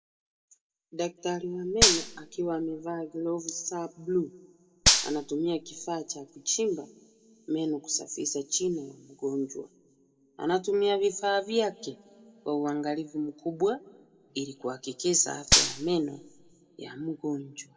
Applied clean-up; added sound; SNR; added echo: none; Gunshot, gunfire; -5 dB; reverberation time 1.0 s.